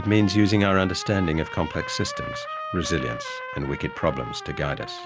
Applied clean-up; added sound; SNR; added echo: none; Trumpet; 10 dB; none.